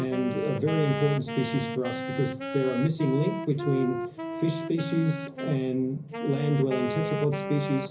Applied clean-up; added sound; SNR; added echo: none; Wind instrument, woodwind instrument; 6 dB; reverberation time 0.5 s.